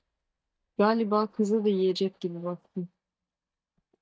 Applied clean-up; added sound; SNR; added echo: neural mask model DeepFilterNet 3.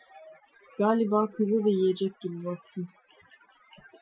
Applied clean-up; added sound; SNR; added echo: classical method Wiener filter.